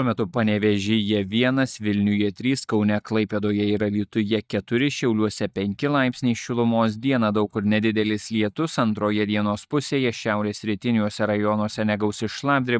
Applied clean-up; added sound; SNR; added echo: neural mask model DeepFilterNet 3.